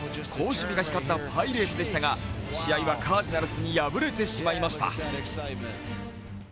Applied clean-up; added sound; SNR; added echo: none; none; none; none.